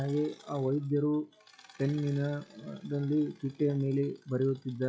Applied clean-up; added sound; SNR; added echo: classical method log-MMSE.